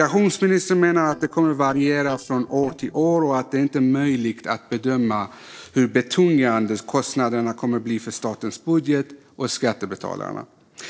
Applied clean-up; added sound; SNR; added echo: neural separator model SepFormer DNS4.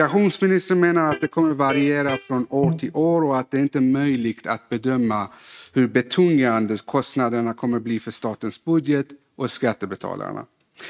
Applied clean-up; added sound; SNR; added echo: neural mask model RNNoise.